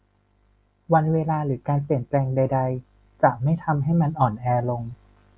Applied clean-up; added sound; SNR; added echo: none; none; none; none.